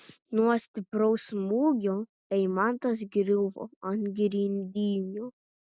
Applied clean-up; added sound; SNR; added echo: none; none; none; none.